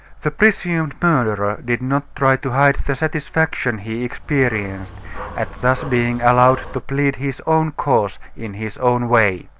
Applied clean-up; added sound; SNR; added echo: none; Dog; 14 dB; none.